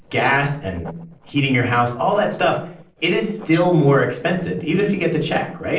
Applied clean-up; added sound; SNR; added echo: neural separator model SepFormer DNS4.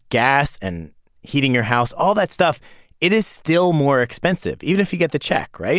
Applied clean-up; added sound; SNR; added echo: none; none; none; none.